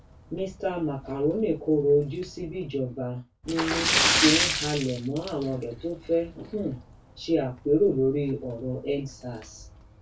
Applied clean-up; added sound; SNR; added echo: none; Splash, splatter; 4 dB; reverberation time 0.2 s.